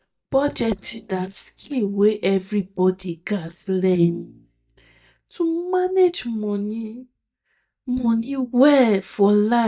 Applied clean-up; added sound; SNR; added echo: neural mask model DeepFilterNet 3.